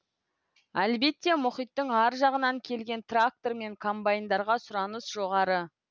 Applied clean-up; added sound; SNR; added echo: none; none; none; none.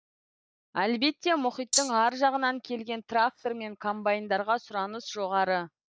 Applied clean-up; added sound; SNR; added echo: neural mask model DeepFilterNet 3.